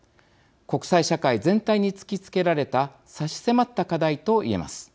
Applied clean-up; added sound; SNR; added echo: none; none; none; none.